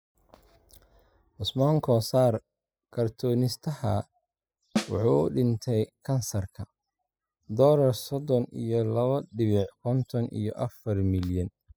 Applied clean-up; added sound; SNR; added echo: classical method spectral subtraction.